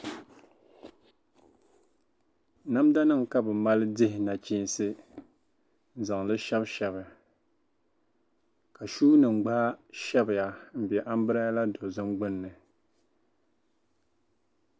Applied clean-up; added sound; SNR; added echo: none; none; none; none.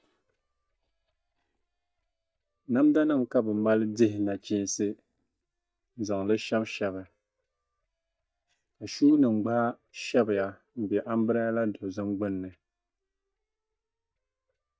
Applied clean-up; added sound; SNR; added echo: neural mask model DeepFilterNet 3.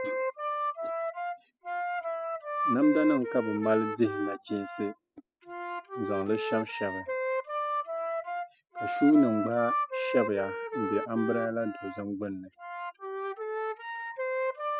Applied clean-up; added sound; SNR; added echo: classical method spectral subtraction.